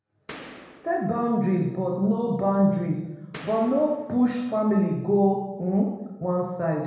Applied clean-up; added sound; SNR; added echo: none; Boom; 19 dB; reverberation time 0.9 s.